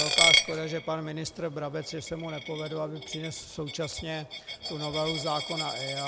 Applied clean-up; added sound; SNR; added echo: none; Coin (dropping); -2 dB; none.